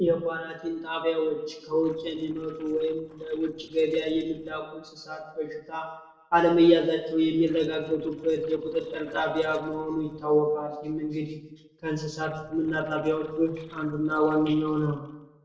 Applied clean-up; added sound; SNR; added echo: neural separator model SepFormer DNS4.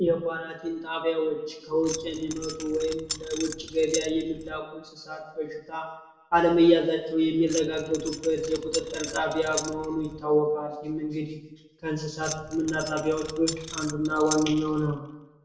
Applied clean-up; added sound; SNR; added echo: none; Keys jangling; 11 dB; reverberation time 0.8 s.